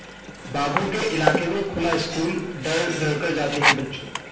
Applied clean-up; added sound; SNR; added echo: none; Sink (filling or washing); 3 dB; reverberation time 0.8 s.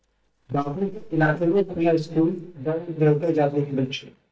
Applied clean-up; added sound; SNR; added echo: neural mask model DeepFilterNet 3.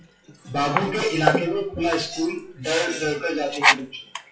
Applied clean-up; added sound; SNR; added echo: classical method WPE with log-MMSE.